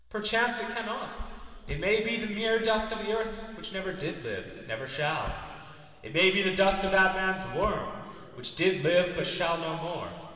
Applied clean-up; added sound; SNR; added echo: none; Squeak / Slam; 18 dB; reverberation time 2.5 s.